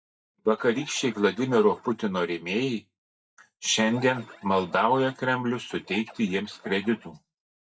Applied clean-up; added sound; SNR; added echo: neural mask model DeepFilterNet 3.